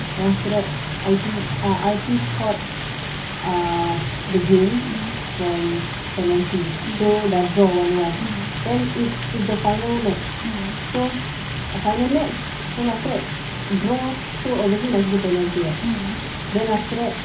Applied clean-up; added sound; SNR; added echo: none; Stream; 8 dB; reverberation time 0.4 s.